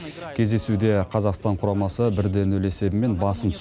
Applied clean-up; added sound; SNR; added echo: none; none; none; none.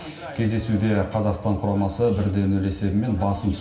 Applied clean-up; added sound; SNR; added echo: none; none; none; reverberation time 0.7 s.